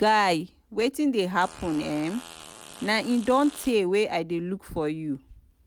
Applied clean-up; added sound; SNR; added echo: none; Fart; 19 dB; none.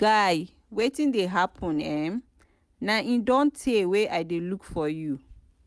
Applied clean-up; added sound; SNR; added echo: none; none; none; none.